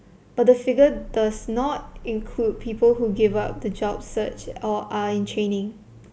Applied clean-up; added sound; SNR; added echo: none; Car; 16 dB; none.